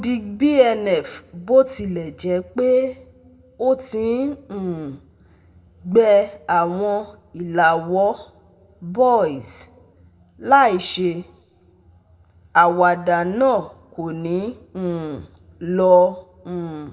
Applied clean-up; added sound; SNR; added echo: none; none; none; reverberation time 0.6 s.